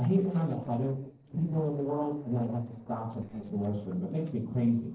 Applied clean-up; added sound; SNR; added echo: neural separator model SepFormer DNS4.